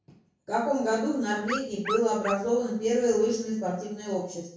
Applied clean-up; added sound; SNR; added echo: none; Dog; 8 dB; reverberation time 0.5 s.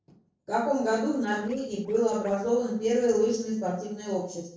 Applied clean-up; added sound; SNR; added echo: neural separator model SepFormer DNS4.